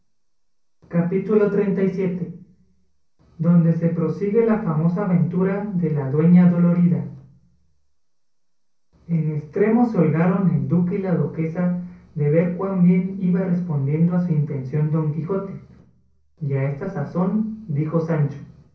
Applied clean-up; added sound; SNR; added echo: none; none; none; reverberation time 0.6 s.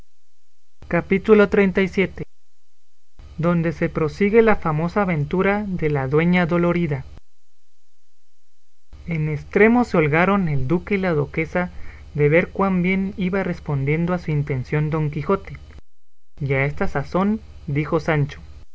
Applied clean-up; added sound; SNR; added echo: none; none; none; none.